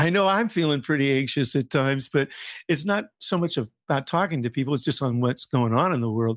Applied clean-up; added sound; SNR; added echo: none; none; none; none.